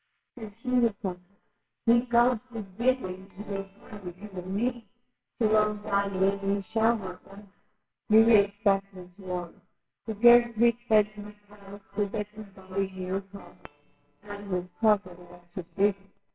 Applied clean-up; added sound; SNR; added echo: neural separator model SepFormer WHAMR!.